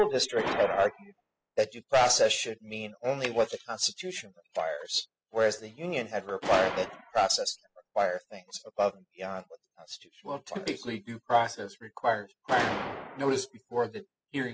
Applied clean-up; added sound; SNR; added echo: classical method spectral subtraction.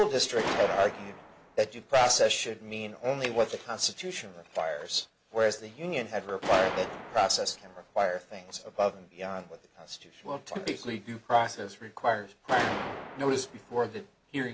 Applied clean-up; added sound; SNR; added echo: none; Gunshot, gunfire; 11 dB; none.